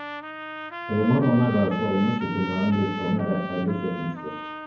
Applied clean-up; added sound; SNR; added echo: none; Trumpet; 9 dB; reverberation time 0.9 s.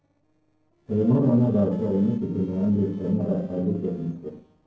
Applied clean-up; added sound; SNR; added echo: neural separator model SepFormer DNS4.